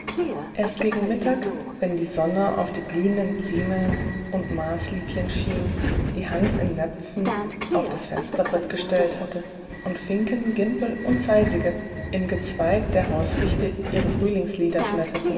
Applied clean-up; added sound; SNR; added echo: none; Subway, metro, underground; 4 dB; reverberation time 2.3 s.